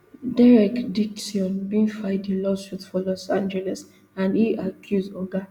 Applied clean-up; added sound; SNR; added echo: none; none; none; none.